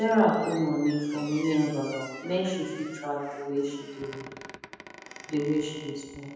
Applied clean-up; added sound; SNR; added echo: none; Squeak; 17 dB; reverberation time 1.1 s.